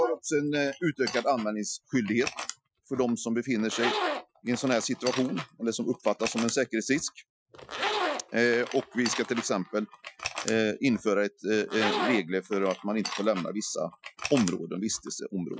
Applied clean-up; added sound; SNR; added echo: classical method Wiener filter.